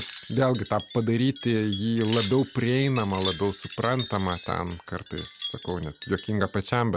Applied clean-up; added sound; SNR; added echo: none; Wind chime; 7 dB; none.